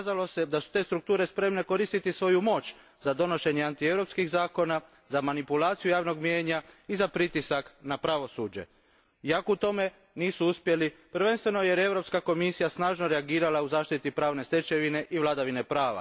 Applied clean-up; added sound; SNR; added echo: none; none; none; none.